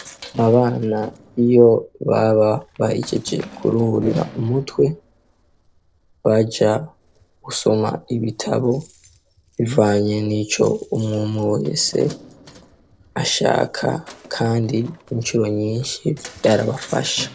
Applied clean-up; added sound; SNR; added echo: neural separator model SepFormer DNS4.